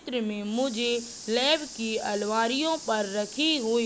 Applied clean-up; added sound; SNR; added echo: none; none; none; none.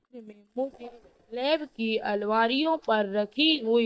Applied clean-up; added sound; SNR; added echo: neural mask model DeepFilterNet 3.